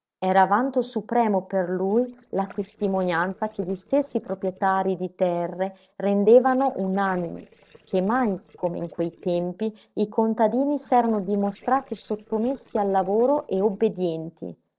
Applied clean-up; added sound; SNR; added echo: neural separator model SepFormer DNS4.